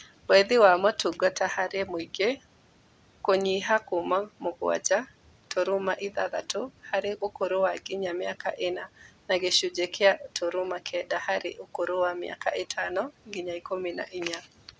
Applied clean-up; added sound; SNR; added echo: none; none; none; none.